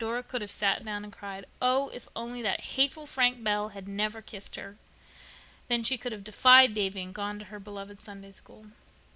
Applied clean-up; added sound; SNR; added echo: none; none; none; none.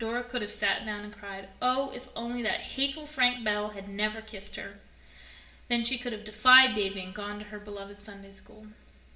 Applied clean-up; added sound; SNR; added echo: none; none; none; reverberation time 0.9 s.